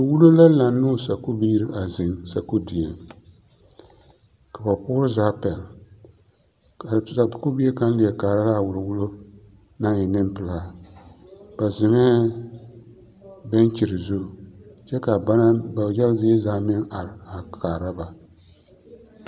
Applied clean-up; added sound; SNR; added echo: none; none; none; none.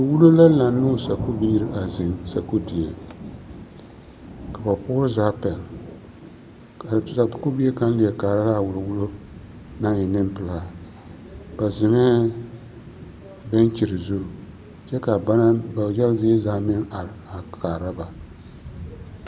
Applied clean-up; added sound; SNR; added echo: none; Thunder / Rain; 15 dB; none.